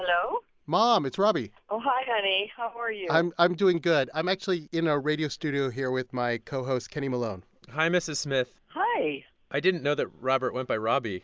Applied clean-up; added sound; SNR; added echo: none; none; none; none.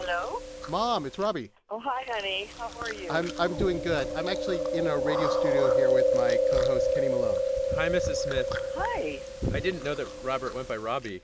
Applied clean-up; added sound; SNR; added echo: none; Chewing, mastication; -3 dB; none.